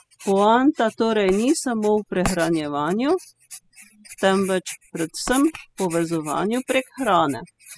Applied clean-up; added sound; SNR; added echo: classical method spectral subtraction.